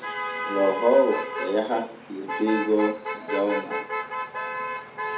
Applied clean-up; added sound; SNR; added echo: none; Motor vehicle (road); 5 dB; reverberation time 0.4 s.